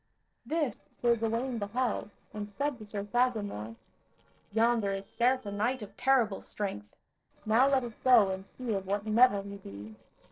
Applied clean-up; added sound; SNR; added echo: neural separator model SepFormer DNS4.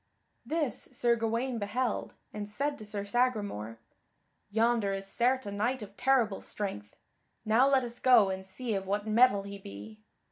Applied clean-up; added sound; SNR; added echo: none; none; none; none.